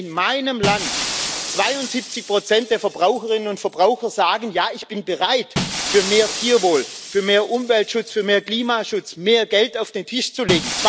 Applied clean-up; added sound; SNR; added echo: none; Shatter; 9 dB; none.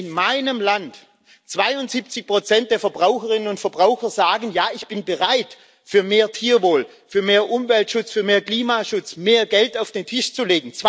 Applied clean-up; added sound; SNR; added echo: none; none; none; none.